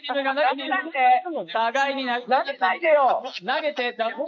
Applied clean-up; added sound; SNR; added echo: neural mask model Resemble Enhance denoiser.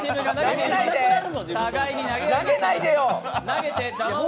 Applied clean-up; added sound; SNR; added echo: none; none; none; none.